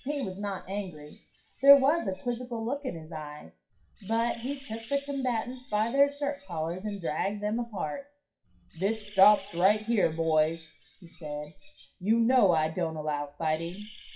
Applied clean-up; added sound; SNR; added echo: classical method WPE with log-MMSE.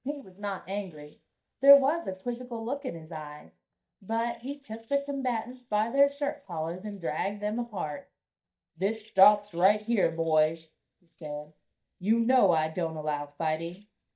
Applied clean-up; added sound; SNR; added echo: neural mask model DeepFilterNet 3.